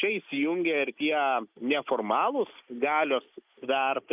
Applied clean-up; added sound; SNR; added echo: neural mask model Resemble Enhance denoiser.